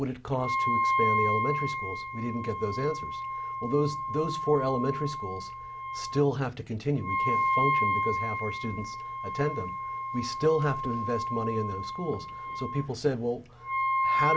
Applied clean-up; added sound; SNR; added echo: none; Wind instrument, woodwind instrument; 0 dB; none.